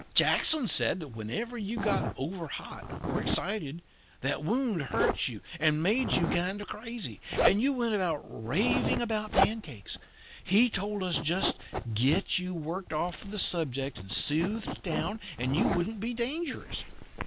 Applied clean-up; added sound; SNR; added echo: none; Zipper (clothing); 6 dB; none.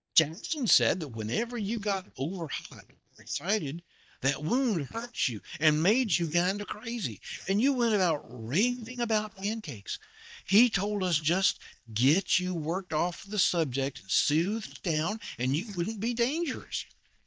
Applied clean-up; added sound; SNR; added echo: neural mask model DeepFilterNet 3.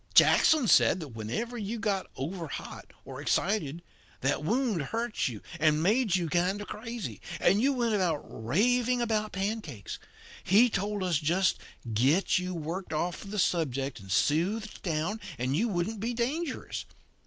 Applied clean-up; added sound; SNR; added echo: none; none; none; none.